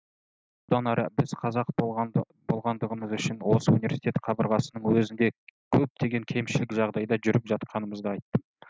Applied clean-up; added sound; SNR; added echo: none; none; none; none.